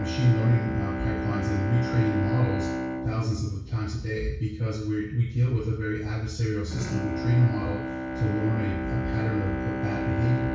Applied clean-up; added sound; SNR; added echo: none; Bowed string instrument; 6 dB; reverberation time 0.6 s.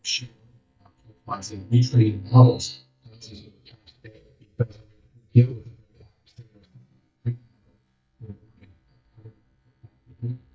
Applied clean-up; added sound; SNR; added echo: neural mask model DeepFilterNet 3.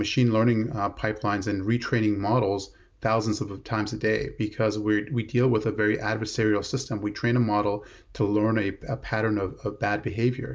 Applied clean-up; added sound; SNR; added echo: none; none; none; none.